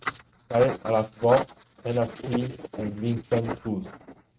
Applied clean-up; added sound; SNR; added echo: neural mask model RNNoise.